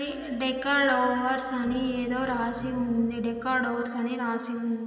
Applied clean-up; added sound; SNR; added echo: none; Piano; 18 dB; reverberation time 2.9 s.